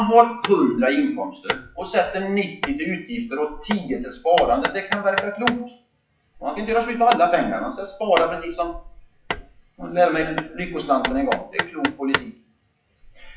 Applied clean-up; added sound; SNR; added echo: classical method WPE with log-MMSE.